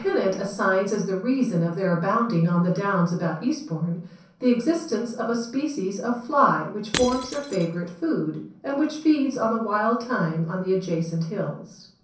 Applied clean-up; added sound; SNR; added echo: none; Shatter / Crushing; 11 dB; reverberation time 0.6 s.